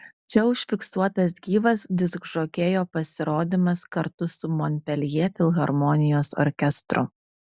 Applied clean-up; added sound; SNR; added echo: none; none; none; none.